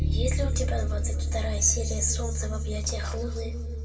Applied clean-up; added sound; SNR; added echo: none; Bass guitar; -4 dB; reverberation time 2.1 s.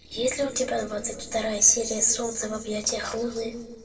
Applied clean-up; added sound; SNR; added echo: neural separator model SepFormer DNS4.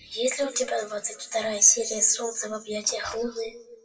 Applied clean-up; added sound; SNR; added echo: classical method WPE with log-MMSE.